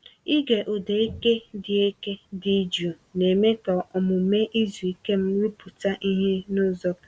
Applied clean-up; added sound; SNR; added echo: none; none; none; none.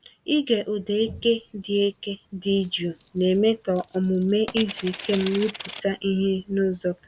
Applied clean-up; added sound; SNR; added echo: none; Coin (dropping); 12 dB; none.